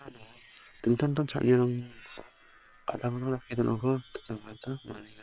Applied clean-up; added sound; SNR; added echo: neural separator model SepFormer WHAM!.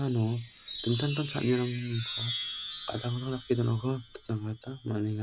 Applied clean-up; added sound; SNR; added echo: none; Chime; 10 dB; none.